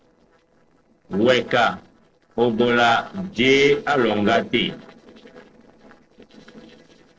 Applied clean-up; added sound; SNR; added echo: neural separator model SepFormer DNS4.